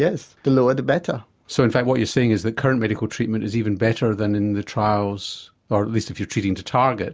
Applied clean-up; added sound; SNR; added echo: none; none; none; none.